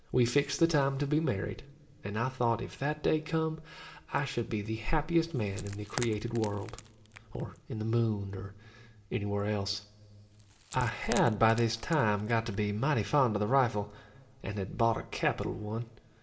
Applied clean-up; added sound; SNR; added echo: none; Wood; 17 dB; reverberation time 0.8 s.